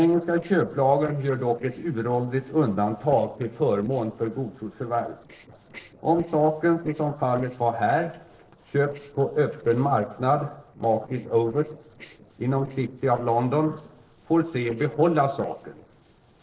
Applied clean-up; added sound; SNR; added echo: neural separator model SepFormer DNS4.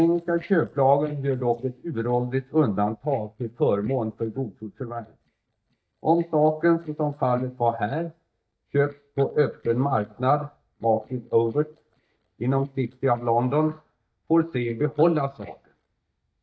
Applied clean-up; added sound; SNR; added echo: neural mask model DeepFilterNet 3.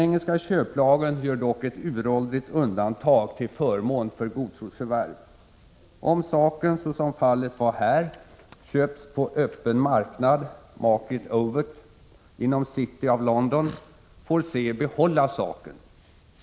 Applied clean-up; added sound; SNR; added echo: none; none; none; none.